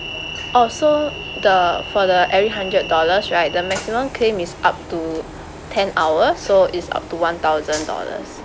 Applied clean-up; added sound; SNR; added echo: none; Train; 12 dB; none.